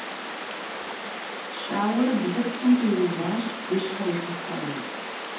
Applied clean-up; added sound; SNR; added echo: none; Water; 6 dB; reverberation time 0.8 s.